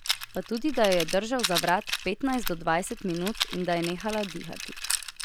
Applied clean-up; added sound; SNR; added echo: none; Rattle; 5 dB; none.